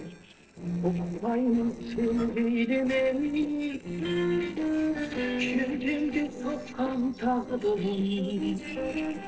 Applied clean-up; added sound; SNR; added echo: neural separator model SepFormer DNS4.